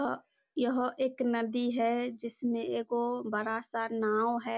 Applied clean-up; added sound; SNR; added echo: none; none; none; none.